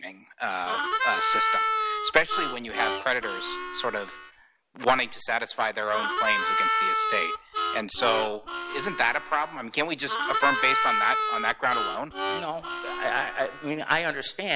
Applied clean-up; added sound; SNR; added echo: none; Harmonica; 0 dB; none.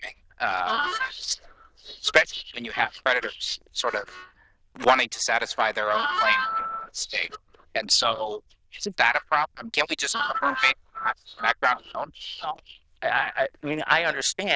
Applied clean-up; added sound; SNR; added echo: neural diffusion model UNIVERSE++.